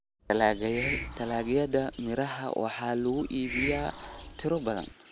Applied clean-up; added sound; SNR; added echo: none; Hiss; 10 dB; none.